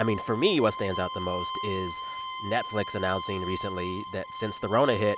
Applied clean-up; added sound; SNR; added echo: none; Bowed string instrument; 8 dB; none.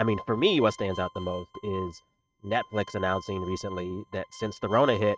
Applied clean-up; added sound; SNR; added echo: neural mask model RNNoise.